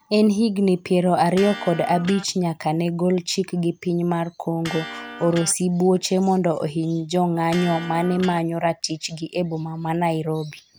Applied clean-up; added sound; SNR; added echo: none; Electric guitar; 17 dB; none.